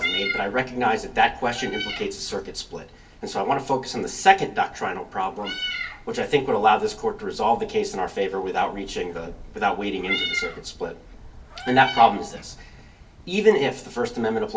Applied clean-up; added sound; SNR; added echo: none; Meow; 11 dB; reverberation time 0.2 s.